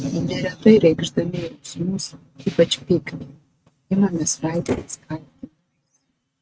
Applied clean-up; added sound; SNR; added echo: neural mask model RNNoise.